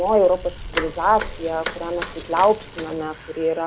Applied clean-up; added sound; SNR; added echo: none; Bicycle; 10 dB; none.